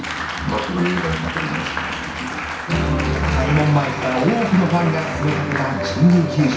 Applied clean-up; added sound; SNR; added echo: none; Applause; 8 dB; reverberation time 0.6 s.